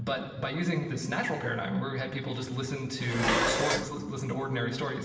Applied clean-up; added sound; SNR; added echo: none; Dishes, pots, and pans; 0 dB; reverberation time 1.2 s.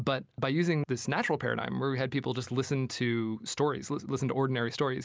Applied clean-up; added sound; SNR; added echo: none; none; none; none.